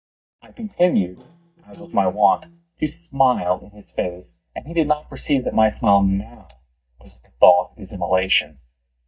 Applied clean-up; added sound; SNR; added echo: neural mask model DeepFilterNet 3.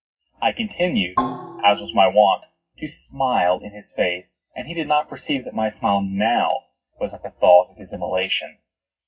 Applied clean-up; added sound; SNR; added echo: classical method WPE with log-MMSE.